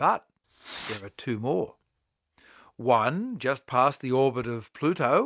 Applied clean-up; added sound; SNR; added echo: neural mask model RNNoise.